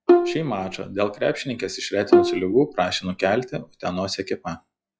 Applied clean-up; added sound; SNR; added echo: classical method log-MMSE.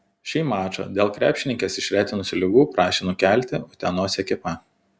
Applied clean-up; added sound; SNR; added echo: none; none; none; none.